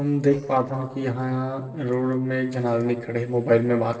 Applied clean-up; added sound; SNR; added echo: neural separator model SepFormer DNS4.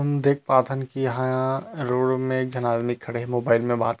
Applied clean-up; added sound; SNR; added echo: none; none; none; none.